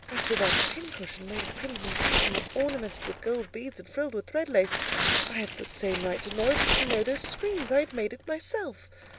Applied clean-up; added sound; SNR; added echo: none; Tearing; 1 dB; none.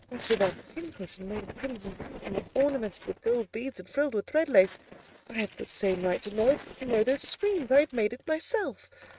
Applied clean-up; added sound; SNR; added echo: neural mask model RNNoise.